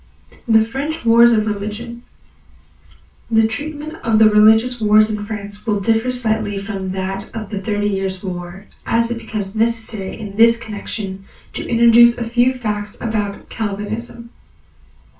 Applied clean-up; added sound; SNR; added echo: none; none; none; reverberation time 0.2 s.